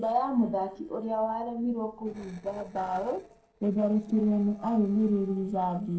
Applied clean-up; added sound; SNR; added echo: neural separator model SepFormer DNS4.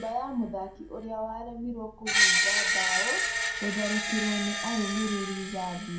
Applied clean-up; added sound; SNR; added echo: none; Screech; -4 dB; reverberation time 0.5 s.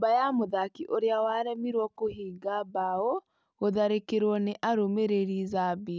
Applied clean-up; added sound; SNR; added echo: none; none; none; none.